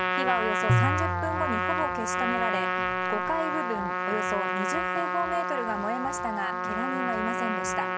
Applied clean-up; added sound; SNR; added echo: none; Trumpet + Tabla; -4 dB; none.